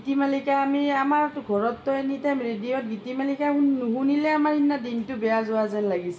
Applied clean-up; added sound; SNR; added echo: none; none; none; reverberation time 0.9 s.